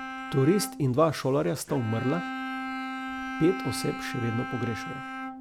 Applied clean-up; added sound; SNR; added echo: none; Bowed string instrument; 7 dB; none.